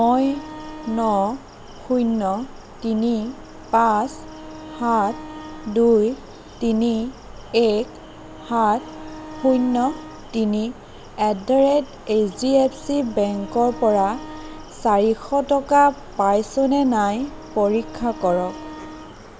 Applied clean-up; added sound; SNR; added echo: none; Wind instrument, woodwind instrument; 19 dB; none.